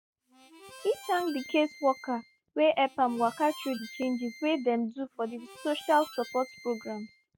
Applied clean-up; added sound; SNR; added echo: none; Harmonica; 18 dB; none.